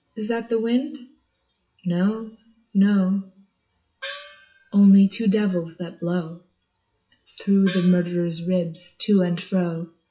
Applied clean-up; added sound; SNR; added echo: classical method WPE with log-MMSE.